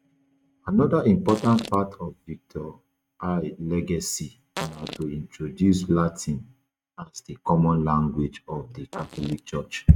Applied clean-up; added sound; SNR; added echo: neural mask model RNNoise.